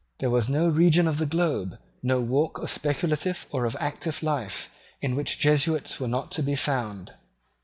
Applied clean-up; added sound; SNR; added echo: none; none; none; none.